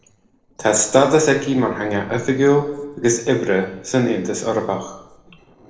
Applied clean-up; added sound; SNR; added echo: neural separator model SepFormer DNS4.